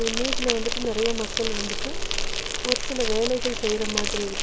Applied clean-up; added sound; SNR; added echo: none; Insect; -2 dB; none.